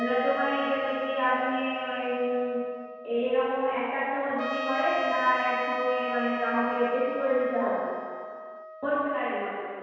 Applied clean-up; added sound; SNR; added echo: none; Trumpet; 7 dB; reverberation time 1.9 s.